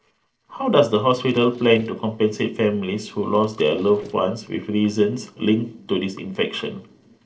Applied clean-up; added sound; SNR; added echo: neural separator model SepFormer DNS4.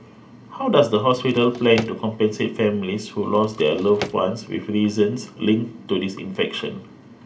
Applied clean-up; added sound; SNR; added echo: none; Drawer open or close; 14 dB; reverberation time 0.2 s.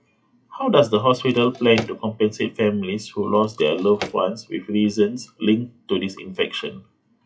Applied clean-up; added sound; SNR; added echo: classical method WPE with log-MMSE.